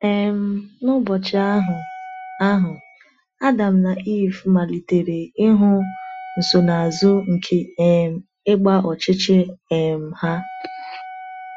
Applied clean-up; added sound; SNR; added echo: classical method Wiener filter.